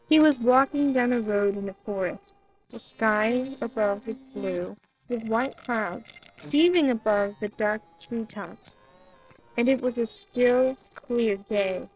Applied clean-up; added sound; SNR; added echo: neural separator model SepFormer DNS4.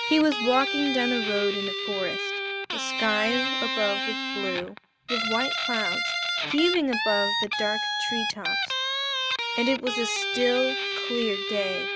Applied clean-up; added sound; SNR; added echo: none; Guitar; 0 dB; none.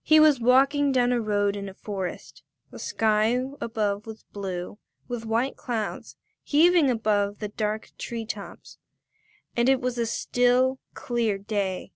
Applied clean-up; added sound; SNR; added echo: none; none; none; none.